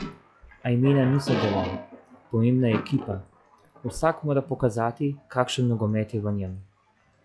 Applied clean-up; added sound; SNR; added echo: classical method log-MMSE.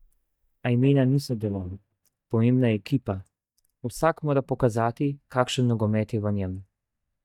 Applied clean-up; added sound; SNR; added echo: neural mask model DeepFilterNet 3.